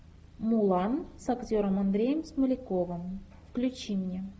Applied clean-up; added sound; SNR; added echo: none; none; none; none.